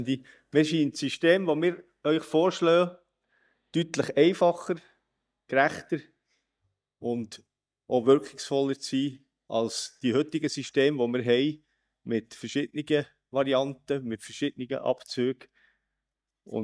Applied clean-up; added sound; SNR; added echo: neural mask model DeepFilterNet 3.